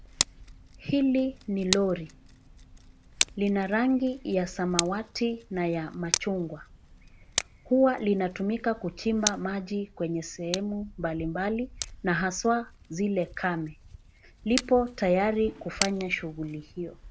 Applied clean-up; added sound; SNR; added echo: none; Tick; 9 dB; none.